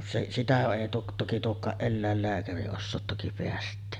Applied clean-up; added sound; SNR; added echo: none; none; none; none.